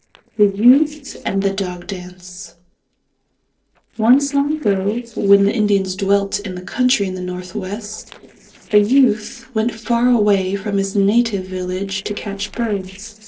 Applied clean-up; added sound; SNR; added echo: neural separator model SepFormer DNS4.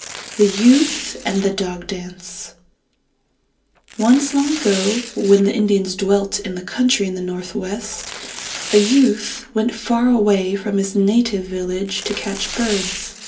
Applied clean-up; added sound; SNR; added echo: none; Tearing; 13 dB; reverberation time 0.3 s.